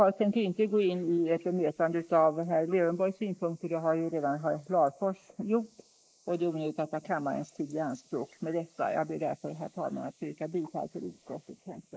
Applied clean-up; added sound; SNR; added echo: neural mask model Resemble Enhance denoiser.